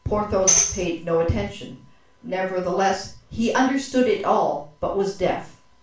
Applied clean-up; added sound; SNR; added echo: none; Tambourine; 1 dB; reverberation time 0.3 s.